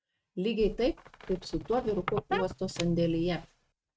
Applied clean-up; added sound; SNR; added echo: neural mask model RNNoise.